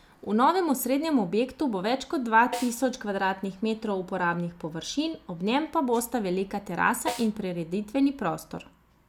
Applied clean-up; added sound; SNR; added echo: none; Snare drum; 13 dB; none.